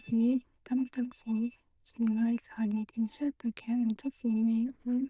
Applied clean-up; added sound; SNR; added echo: neural diffusion model UNIVERSE++.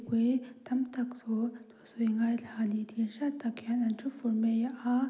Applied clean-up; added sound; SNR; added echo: none; none; none; none.